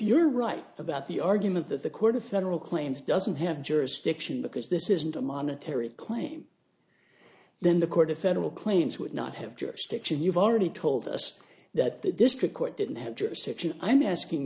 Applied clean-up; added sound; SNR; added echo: none; none; none; none.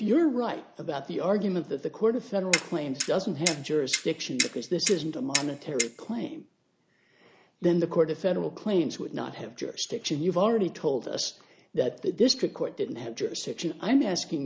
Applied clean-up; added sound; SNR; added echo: none; Clock; 4 dB; none.